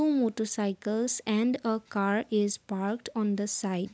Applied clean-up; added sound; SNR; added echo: none; none; none; none.